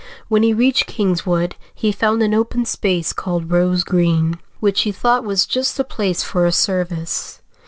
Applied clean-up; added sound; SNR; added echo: none; none; none; none.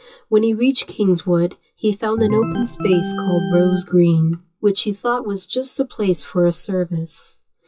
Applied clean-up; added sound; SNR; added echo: classical method WPE with log-MMSE.